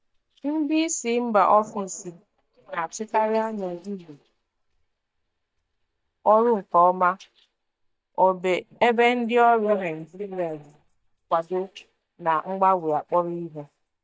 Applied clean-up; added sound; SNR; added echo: neural mask model DeepFilterNet 3.